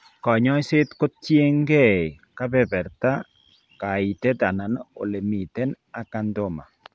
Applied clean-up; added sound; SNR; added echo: none; none; none; none.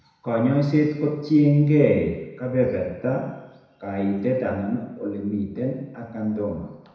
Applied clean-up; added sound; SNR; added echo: none; none; none; reverberation time 1.0 s.